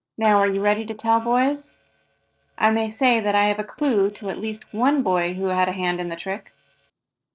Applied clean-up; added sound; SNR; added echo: neural separator model SepFormer DNS4.